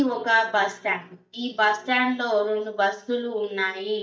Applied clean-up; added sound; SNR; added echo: neural mask model DeepFilterNet 3.